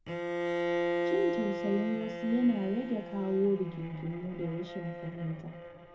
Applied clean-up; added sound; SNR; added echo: none; Bowed string instrument; 3 dB; reverberation time 0.4 s.